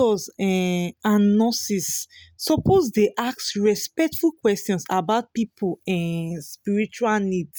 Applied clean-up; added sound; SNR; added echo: none; none; none; none.